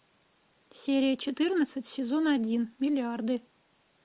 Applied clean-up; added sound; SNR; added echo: none; none; none; none.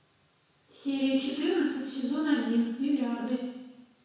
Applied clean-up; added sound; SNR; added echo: none; none; none; reverberation time 1.0 s.